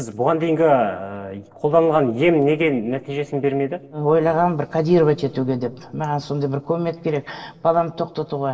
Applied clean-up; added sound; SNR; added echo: neural separator model SepFormer DNS4.